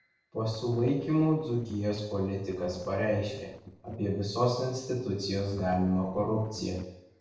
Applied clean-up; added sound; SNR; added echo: neural separator model SepFormer DNS4.